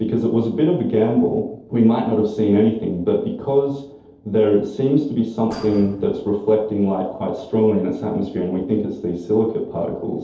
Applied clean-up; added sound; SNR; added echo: neural separator model SepFormer DNS4.